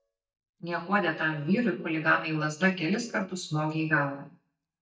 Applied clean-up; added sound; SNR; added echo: neural mask model DeepFilterNet 3.